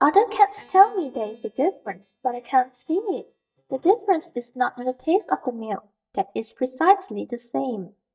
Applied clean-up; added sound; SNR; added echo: neural mask model DeepFilterNet 3.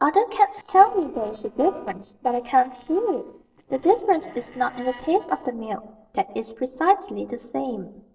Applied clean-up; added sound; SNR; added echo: neural separator model SepFormer DNS4.